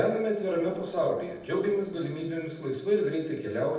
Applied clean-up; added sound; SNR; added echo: neural separator model SepFormer DNS4.